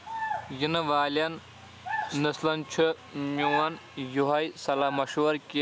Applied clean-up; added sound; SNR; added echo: none; none; none; none.